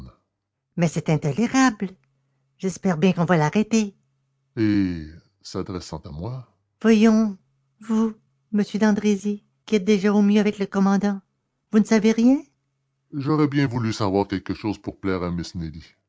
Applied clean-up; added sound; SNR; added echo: none; none; none; none.